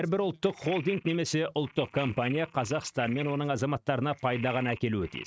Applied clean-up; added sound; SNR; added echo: neural mask model RNNoise.